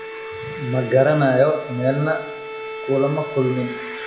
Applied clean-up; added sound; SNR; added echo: none; Bowed string instrument; 11 dB; reverberation time 0.7 s.